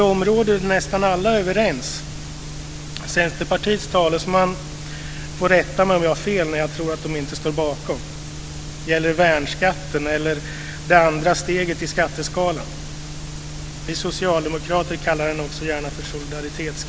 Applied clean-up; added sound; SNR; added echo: none; none; none; none.